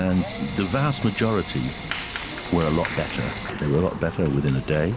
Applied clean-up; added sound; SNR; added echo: none; Drill + Applause; 8 dB; none.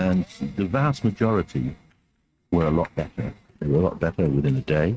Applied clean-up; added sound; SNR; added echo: neural mask model RNNoise.